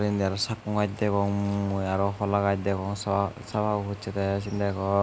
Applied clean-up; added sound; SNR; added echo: none; none; none; none.